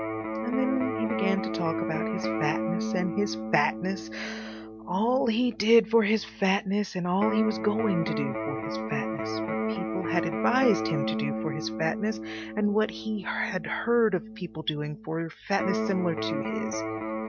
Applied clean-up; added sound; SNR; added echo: none; Electric guitar; 4 dB; none.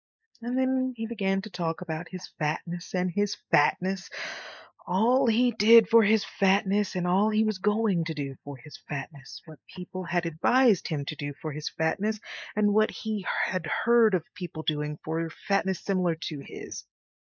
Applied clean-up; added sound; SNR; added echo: neural mask model Resemble Enhance denoiser.